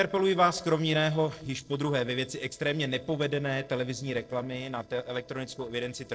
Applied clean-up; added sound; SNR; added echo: neural separator model SepFormer DNS4.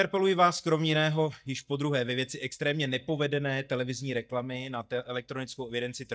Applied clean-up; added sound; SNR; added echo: neural mask model DeepFilterNet 3.